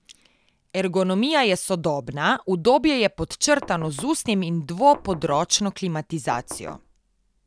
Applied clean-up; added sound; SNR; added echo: none; Knock; 18 dB; none.